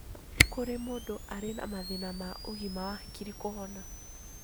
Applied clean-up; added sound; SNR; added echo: none; Camera; -3 dB; none.